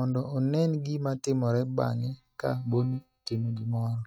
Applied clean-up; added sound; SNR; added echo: neural mask model DeepFilterNet 3.